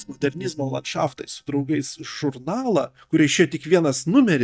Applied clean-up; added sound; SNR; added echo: neural mask model DeepFilterNet 3.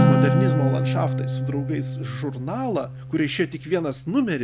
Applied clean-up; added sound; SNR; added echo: none; Acoustic guitar; -2 dB; none.